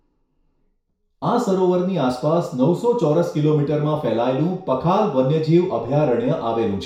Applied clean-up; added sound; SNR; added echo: none; none; none; reverberation time 0.6 s.